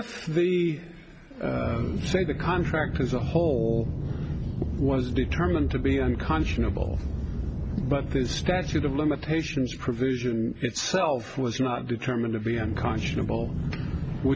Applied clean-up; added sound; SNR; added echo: none; Aircraft; 4 dB; none.